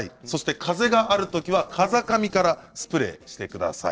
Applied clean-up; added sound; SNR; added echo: neural separator model SepFormer DNS4.